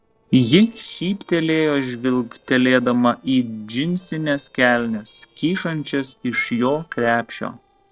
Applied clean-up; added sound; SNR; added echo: neural separator model SepFormer DNS4.